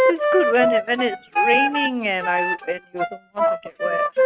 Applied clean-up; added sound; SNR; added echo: neural mask model RNNoise.